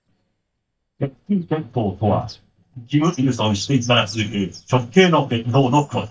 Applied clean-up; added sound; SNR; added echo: neural mask model DeepFilterNet 3.